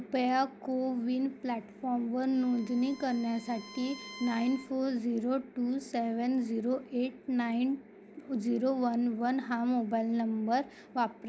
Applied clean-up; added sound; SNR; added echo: none; Bowed string instrument; 19 dB; none.